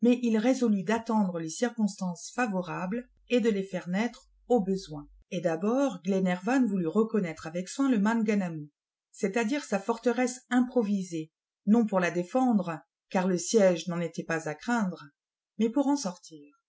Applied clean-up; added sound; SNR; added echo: none; none; none; none.